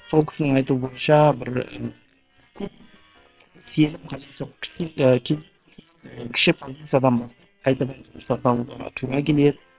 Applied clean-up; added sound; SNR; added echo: neural separator model SepFormer WHAM!.